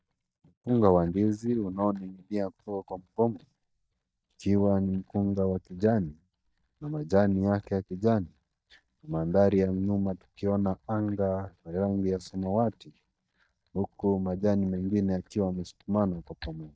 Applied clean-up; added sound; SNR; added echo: neural mask model DeepFilterNet 3.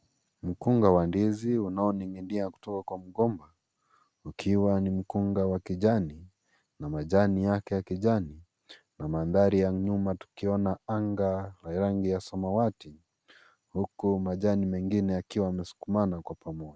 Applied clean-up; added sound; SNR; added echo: none; none; none; none.